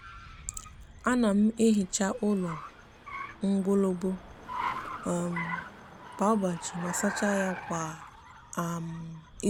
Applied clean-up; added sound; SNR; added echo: none; Car; 11 dB; none.